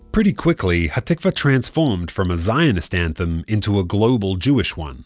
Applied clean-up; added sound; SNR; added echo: none; none; none; none.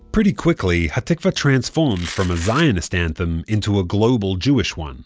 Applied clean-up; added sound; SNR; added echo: none; Domestic sounds, home sounds; 16 dB; none.